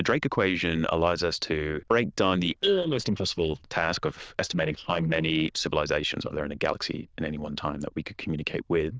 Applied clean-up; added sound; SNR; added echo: neural diffusion model UNIVERSE++.